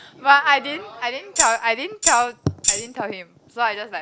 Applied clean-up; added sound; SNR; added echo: none; Tambourine; 2 dB; none.